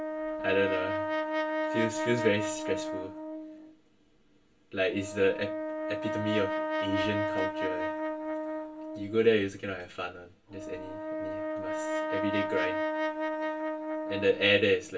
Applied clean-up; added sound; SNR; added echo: none; Brass instrument; 1 dB; reverberation time 0.2 s.